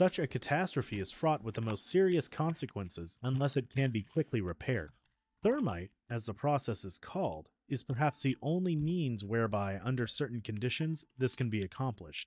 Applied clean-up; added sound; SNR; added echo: neural mask model DeepFilterNet 3.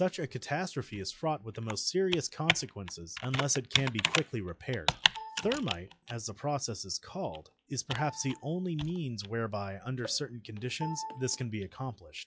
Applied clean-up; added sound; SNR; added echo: classical method log-MMSE.